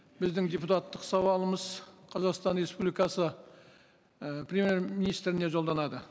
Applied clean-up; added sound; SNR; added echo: none; none; none; none.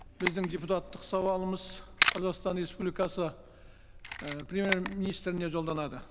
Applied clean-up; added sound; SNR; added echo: none; Camera; 0 dB; none.